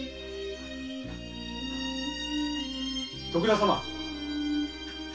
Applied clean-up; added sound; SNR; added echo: none; none; none; reverberation time 0.2 s.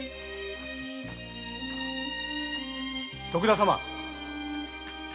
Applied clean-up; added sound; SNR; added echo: none; none; none; none.